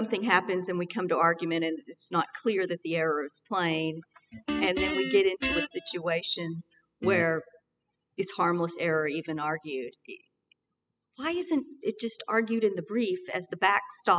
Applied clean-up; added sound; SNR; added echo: classical method spectral subtraction.